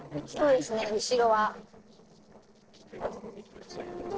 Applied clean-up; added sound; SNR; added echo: neural separator model SepFormer DNS4.